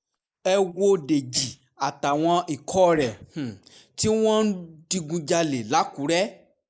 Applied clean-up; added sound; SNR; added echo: neural mask model Resemble Enhance denoiser.